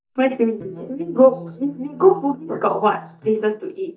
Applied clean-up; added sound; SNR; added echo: neural mask model DeepFilterNet 3.